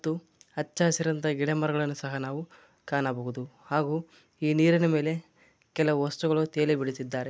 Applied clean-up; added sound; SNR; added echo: none; none; none; none.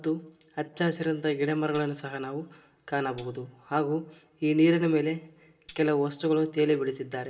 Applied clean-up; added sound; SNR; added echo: none; Tambourine; 14 dB; reverberation time 0.8 s.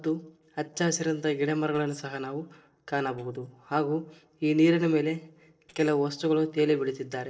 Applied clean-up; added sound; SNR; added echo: neural separator model SepFormer DNS4.